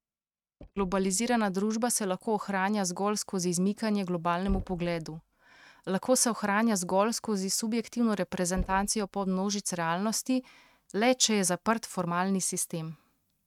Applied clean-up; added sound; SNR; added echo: neural mask model RNNoise.